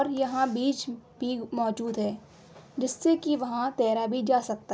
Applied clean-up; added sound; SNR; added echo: none; none; none; none.